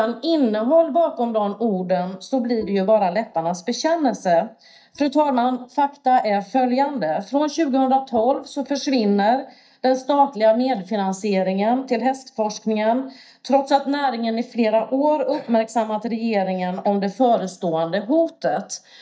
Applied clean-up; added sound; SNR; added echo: neural mask model DeepFilterNet 3.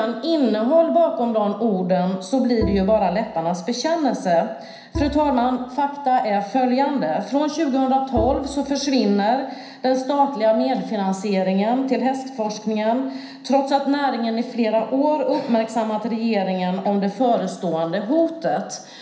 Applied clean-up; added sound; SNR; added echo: none; Bowed string instrument; 14 dB; reverberation time 0.5 s.